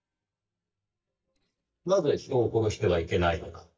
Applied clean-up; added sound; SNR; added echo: neural mask model DeepFilterNet 3.